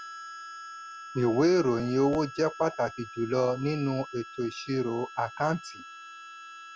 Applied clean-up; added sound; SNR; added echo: none; Harmonica; 15 dB; none.